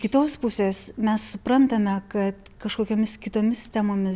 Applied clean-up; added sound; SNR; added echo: none; none; none; none.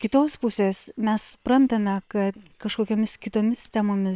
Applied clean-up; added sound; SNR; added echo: neural separator model SepFormer WHAM!.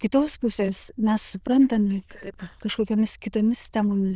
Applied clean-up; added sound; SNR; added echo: neural diffusion model UNIVERSE++.